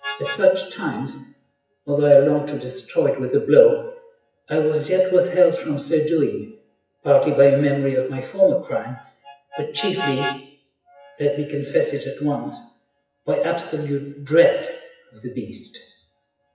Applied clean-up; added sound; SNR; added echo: classical method WPE with log-MMSE.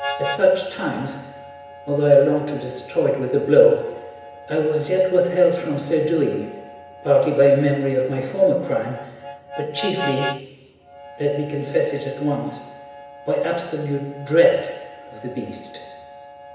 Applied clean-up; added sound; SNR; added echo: none; Harmonica; 15 dB; reverberation time 1.0 s.